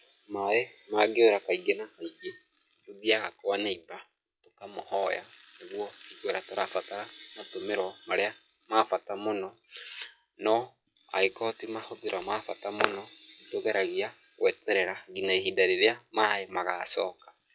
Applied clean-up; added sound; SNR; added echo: classical method log-MMSE.